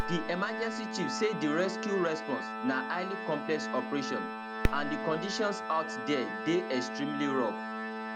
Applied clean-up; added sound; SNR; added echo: none; Organ + Fireworks; 2 dB; none.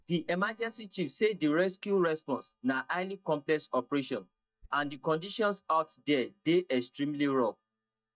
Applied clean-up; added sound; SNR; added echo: neural mask model DeepFilterNet 3.